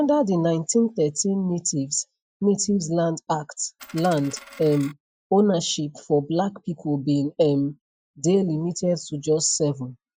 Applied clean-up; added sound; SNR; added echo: classical method Wiener filter.